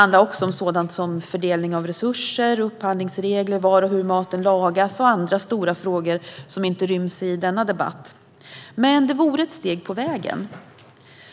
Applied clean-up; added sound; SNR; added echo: none; none; none; none.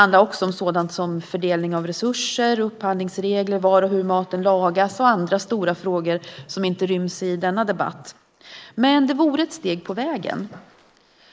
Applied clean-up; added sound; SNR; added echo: neural mask model Resemble Enhance denoiser.